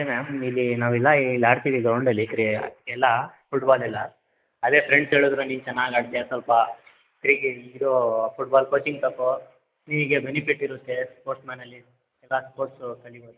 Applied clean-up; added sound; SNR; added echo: neural mask model Resemble Enhance denoiser.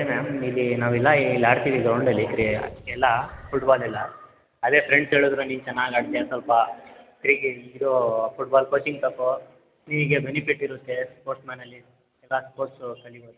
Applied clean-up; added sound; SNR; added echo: none; Wind; 18 dB; none.